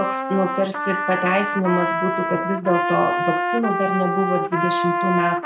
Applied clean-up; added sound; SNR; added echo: none; Trumpet; 0 dB; none.